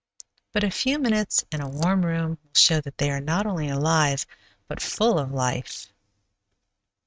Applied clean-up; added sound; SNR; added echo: neural mask model RNNoise.